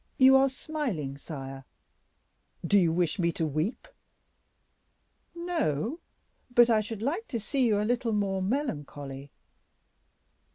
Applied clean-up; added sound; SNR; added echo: none; none; none; none.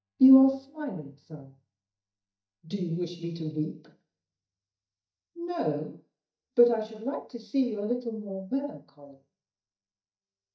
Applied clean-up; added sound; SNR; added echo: neural mask model DeepFilterNet 3.